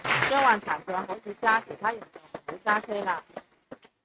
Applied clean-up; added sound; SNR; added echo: neural mask model RNNoise.